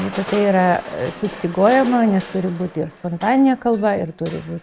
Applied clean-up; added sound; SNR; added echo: none; Crushing; 15 dB; none.